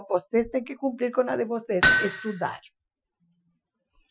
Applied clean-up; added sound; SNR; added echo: classical method Wiener filter.